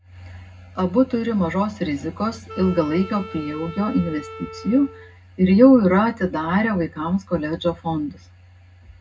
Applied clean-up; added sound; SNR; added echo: none; Wind instrument, woodwind instrument; 17 dB; reverberation time 0.3 s.